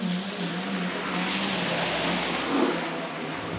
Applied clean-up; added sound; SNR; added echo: none; Rain; -5 dB; reverberation time 0.8 s.